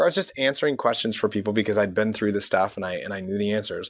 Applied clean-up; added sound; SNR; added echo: none; none; none; none.